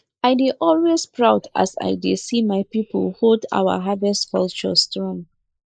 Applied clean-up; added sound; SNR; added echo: neural mask model Resemble Enhance denoiser.